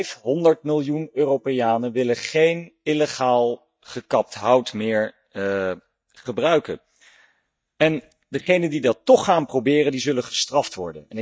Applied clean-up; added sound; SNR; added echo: neural mask model DeepFilterNet 3.